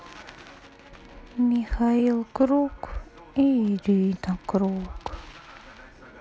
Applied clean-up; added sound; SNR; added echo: none; none; none; none.